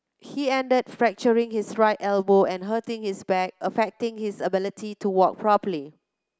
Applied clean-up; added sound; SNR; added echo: none; none; none; none.